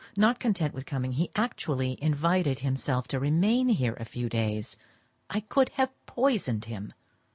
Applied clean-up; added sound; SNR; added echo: none; none; none; none.